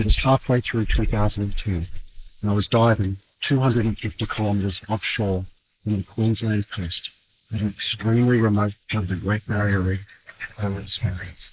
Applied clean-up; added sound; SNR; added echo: neural mask model Resemble Enhance denoiser.